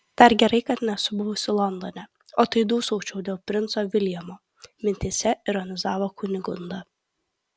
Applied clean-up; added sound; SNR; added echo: none; none; none; none.